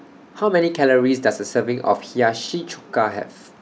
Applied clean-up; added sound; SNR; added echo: none; none; none; none.